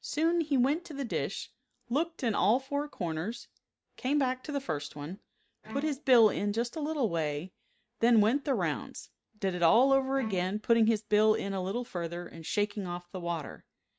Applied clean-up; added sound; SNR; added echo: neural mask model RNNoise.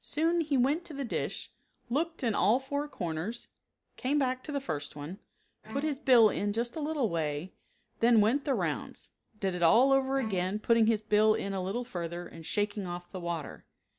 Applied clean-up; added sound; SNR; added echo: none; Bowed string instrument; 17 dB; none.